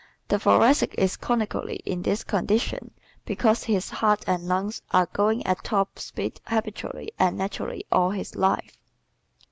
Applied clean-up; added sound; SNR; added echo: none; none; none; none.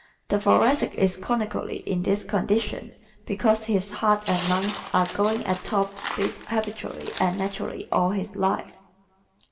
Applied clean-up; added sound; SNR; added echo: none; Tearing; 10 dB; reverberation time 0.8 s.